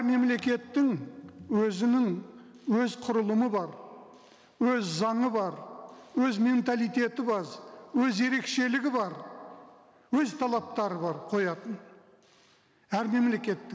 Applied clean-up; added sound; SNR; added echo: none; none; none; none.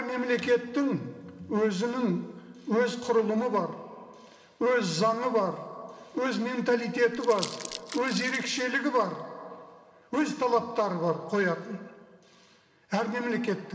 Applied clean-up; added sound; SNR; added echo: none; Crumpling, crinkling; 12 dB; reverberation time 1.0 s.